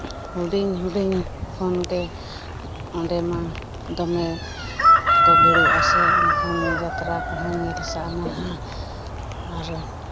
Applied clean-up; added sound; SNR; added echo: none; Chicken, rooster; -4 dB; none.